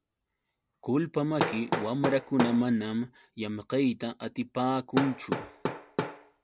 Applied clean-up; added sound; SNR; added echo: none; Hammer; 6 dB; none.